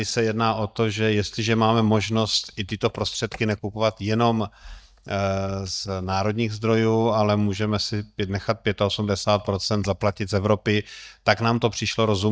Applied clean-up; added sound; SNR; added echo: neural mask model DeepFilterNet 3.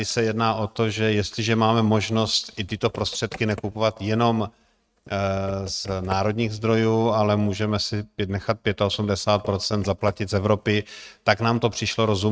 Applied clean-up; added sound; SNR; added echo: neural mask model RNNoise.